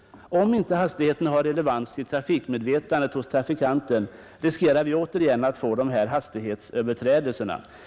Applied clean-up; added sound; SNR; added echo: none; none; none; none.